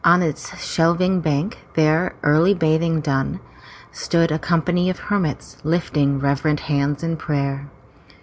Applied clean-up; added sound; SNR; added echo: none; none; none; none.